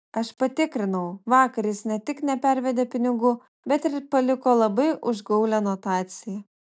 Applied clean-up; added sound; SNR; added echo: none; none; none; none.